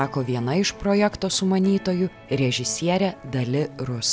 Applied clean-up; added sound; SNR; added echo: none; none; none; none.